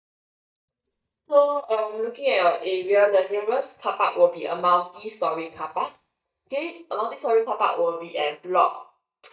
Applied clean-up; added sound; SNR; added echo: neural mask model DeepFilterNet 3.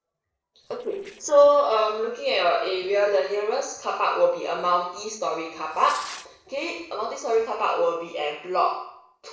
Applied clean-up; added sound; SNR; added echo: neural separator model SepFormer DNS4.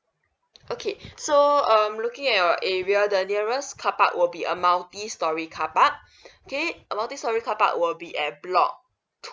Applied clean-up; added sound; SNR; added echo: none; none; none; none.